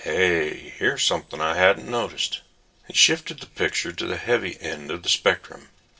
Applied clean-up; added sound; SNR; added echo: none; none; none; reverberation time 0.2 s.